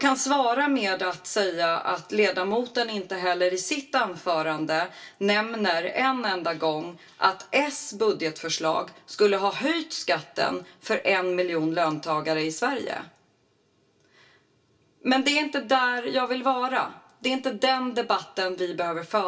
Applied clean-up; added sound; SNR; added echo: none; none; none; reverberation time 0.2 s.